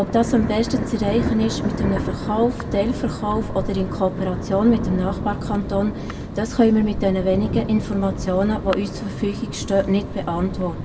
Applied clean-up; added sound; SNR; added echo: none; Thunder; 5 dB; reverberation time 1.4 s.